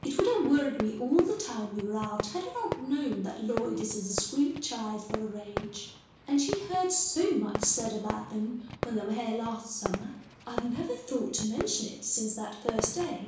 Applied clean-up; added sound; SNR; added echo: none; Fireworks; 8 dB; reverberation time 0.6 s.